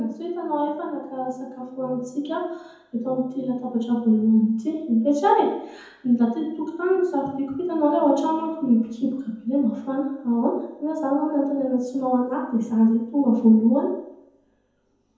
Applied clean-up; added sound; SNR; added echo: none; none; none; reverberation time 0.9 s.